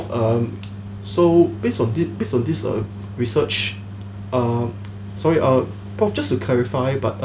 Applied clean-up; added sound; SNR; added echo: none; none; none; none.